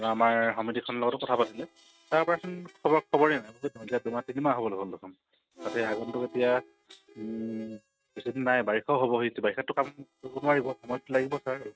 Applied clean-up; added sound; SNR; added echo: neural mask model RNNoise.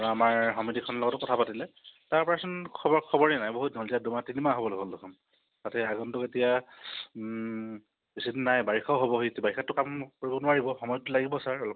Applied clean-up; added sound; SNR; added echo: none; none; none; none.